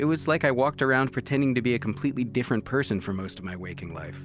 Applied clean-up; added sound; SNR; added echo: none; none; none; none.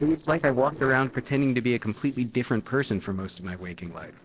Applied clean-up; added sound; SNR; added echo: neural separator model SepFormer DNS4.